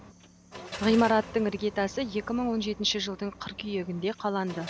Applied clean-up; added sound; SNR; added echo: none; Car; 15 dB; none.